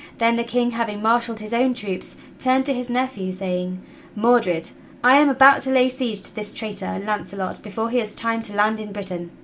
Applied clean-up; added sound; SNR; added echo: none; none; none; none.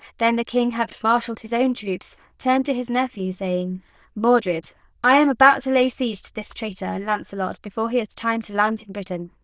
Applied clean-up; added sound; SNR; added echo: neural diffusion model UNIVERSE++.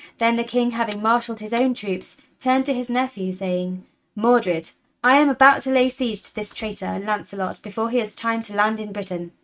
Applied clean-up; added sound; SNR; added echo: neural mask model RNNoise.